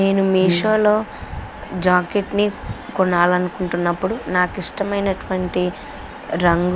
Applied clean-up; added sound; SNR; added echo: none; Brass instrument; 5 dB; none.